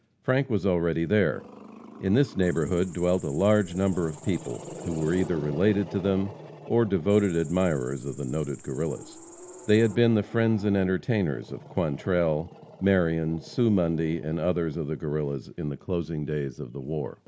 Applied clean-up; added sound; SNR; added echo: none; Cricket + Growling; 18 dB; none.